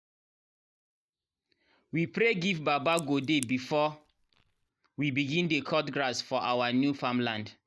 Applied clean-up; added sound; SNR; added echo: neural mask model DeepFilterNet 3.